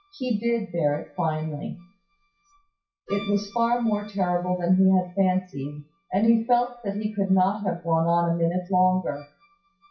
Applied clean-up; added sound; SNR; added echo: classical method WPE with log-MMSE.